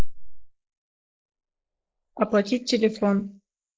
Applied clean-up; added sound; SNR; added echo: neural mask model Resemble Enhance denoiser.